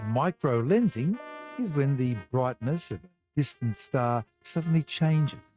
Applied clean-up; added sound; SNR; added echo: neural mask model RNNoise.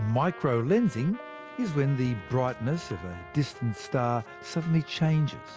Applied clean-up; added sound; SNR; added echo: none; Trumpet; 18 dB; none.